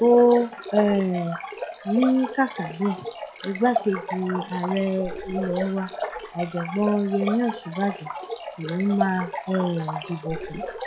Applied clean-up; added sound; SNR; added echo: classical method log-MMSE.